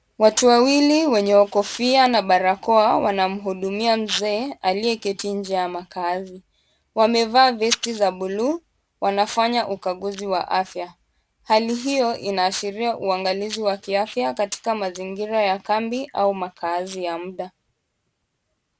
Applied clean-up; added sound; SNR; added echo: none; none; none; none.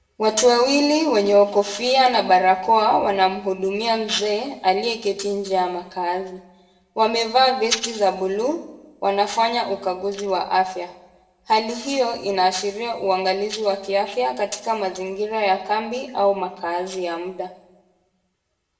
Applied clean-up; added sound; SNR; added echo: none; none; none; reverberation time 0.7 s.